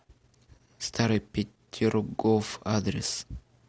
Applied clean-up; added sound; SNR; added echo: none; none; none; none.